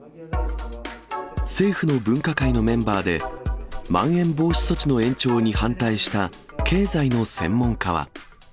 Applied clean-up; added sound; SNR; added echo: none; none; none; none.